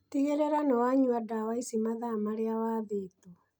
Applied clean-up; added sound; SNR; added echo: none; none; none; none.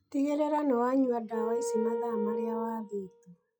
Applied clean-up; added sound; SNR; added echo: classical method log-MMSE.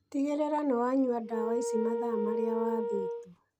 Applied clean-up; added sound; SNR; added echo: none; Wind instrument, woodwind instrument; 3 dB; none.